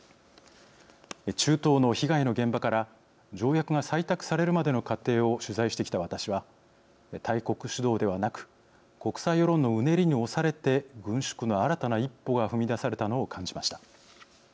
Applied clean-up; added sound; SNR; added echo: none; none; none; none.